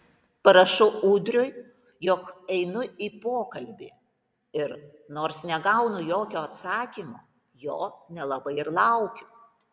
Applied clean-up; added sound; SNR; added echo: none; none; none; none.